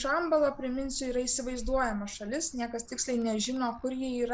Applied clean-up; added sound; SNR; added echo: none; Animal; 14 dB; none.